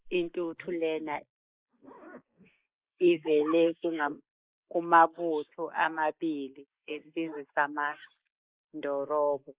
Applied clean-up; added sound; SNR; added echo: neural mask model Resemble Enhance denoiser.